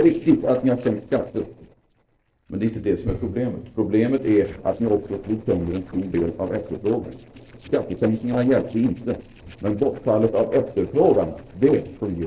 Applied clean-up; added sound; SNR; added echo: neural separator model SepFormer DNS4.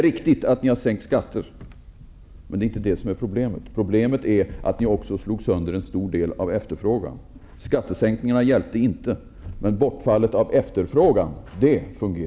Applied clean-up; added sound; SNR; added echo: none; none; none; none.